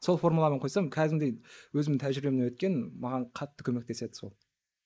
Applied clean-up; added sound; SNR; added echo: neural mask model Resemble Enhance denoiser.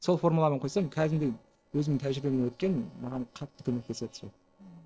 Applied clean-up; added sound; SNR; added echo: neural separator model SepFormer DNS4.